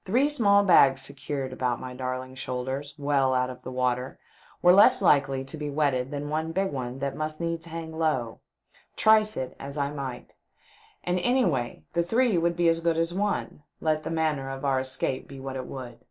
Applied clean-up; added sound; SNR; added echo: neural mask model Resemble Enhance denoiser.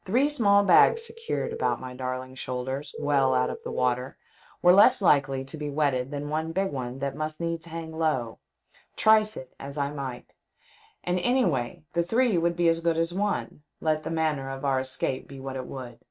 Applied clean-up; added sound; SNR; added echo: neural mask model RNNoise.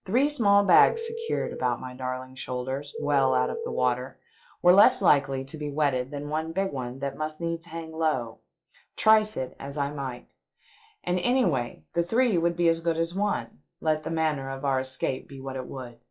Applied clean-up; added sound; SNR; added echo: classical method log-MMSE.